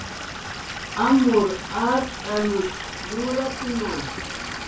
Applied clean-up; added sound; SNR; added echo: none; Stream / Liquid; 8 dB; reverberation time 0.2 s.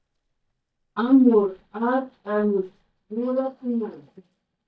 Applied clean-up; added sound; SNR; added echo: neural mask model DeepFilterNet 3.